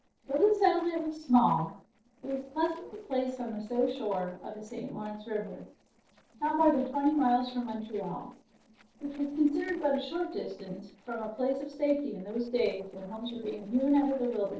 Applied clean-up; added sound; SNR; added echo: neural separator model SepFormer DNS4.